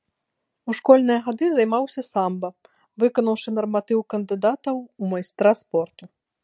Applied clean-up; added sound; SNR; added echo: none; none; none; none.